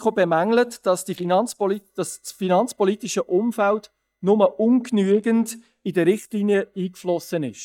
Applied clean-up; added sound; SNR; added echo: neural mask model DeepFilterNet 3.